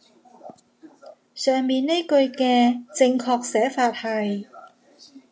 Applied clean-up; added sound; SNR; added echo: none; none; none; none.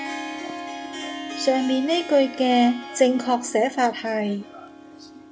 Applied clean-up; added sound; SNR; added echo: none; Harp; 12 dB; none.